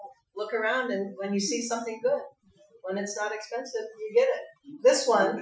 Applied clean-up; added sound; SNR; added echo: classical method Wiener filter.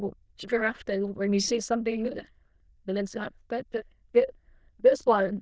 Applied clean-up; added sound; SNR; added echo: neural diffusion model UNIVERSE++.